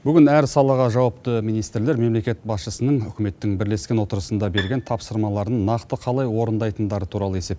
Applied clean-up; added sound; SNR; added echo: none; Bowed string instrument; 14 dB; none.